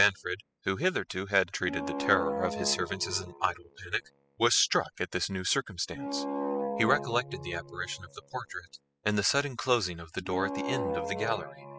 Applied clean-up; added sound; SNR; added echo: classical method spectral subtraction.